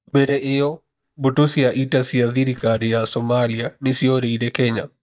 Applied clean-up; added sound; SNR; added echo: neural mask model DeepFilterNet 3.